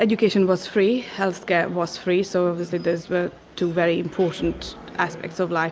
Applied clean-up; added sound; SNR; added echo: none; none; none; none.